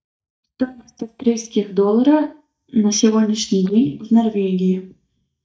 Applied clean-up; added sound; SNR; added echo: neural mask model DeepFilterNet 3.